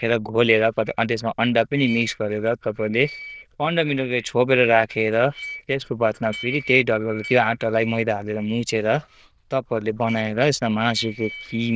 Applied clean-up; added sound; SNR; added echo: neural diffusion model UNIVERSE++.